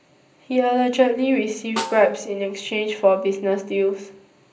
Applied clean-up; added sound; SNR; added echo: none; Snare drum; 15 dB; reverberation time 0.5 s.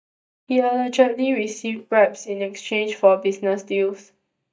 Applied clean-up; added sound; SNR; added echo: neural mask model DeepFilterNet 3.